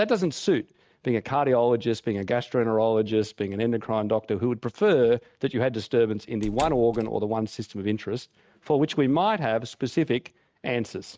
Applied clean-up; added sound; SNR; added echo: neural mask model RNNoise.